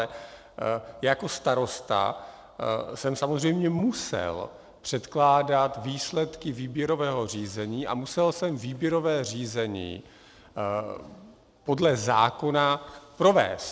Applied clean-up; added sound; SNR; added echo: none; none; none; none.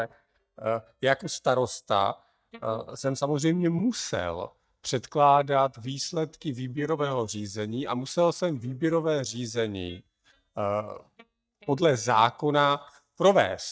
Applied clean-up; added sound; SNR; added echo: neural mask model DeepFilterNet 3.